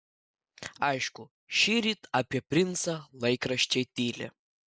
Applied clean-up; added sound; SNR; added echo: none; none; none; none.